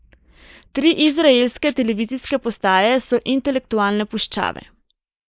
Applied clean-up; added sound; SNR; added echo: neural mask model Resemble Enhance denoiser.